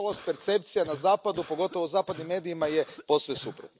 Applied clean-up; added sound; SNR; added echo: none; Cough; 19 dB; none.